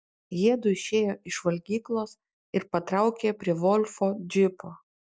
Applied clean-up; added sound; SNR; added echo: none; none; none; none.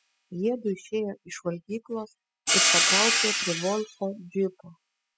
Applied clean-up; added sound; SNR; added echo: classical method spectral subtraction.